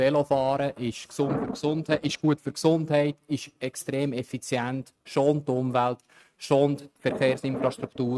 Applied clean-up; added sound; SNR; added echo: neural mask model RNNoise.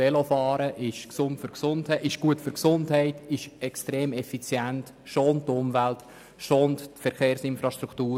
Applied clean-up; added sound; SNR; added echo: none; none; none; none.